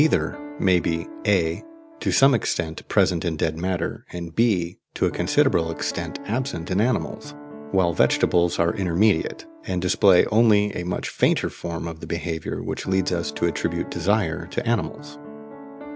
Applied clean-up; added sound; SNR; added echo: none; Piano; 17 dB; none.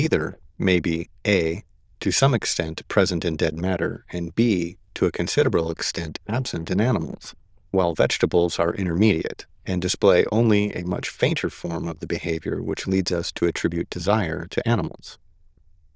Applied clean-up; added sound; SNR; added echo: neural diffusion model UNIVERSE++.